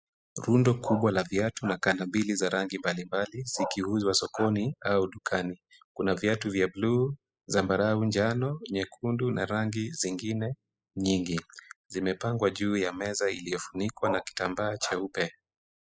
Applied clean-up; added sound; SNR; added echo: classical method spectral subtraction.